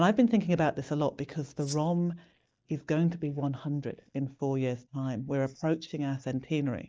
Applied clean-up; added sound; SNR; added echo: neural mask model DeepFilterNet 3.